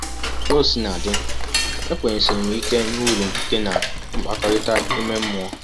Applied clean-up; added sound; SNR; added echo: none; Cutlery, silverware / Dishes, pots, and pans; 0 dB; none.